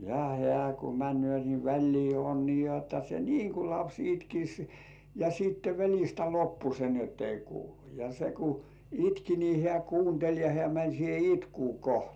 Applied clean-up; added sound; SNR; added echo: none; none; none; none.